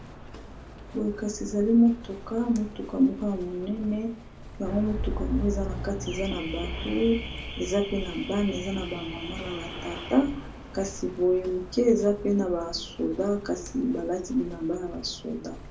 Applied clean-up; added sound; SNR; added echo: none; Alarm / Car; 10 dB; reverberation time 0.2 s.